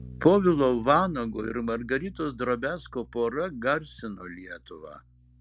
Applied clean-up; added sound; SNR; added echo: none; Bass guitar; 20 dB; none.